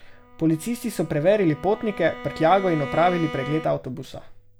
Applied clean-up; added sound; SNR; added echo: none; Bowed string instrument; 14 dB; none.